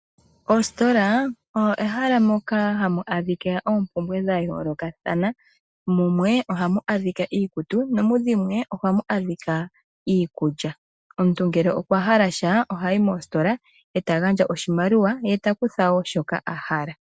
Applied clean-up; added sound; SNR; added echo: none; none; none; none.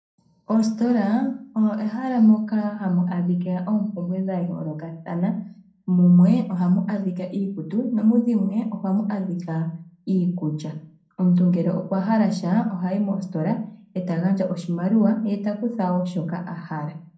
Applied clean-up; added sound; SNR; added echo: none; none; none; reverberation time 0.6 s.